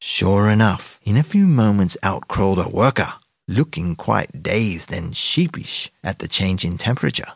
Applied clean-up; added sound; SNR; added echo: none; none; none; none.